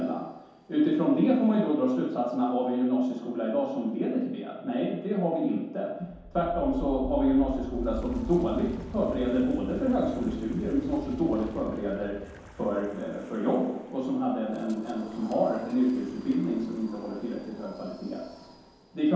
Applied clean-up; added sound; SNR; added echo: none; Wind; 16 dB; reverberation time 0.8 s.